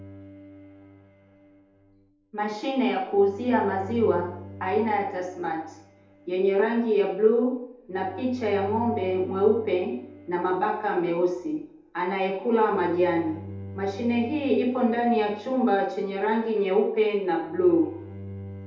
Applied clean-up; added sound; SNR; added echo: none; Bowed string instrument; 18 dB; reverberation time 0.8 s.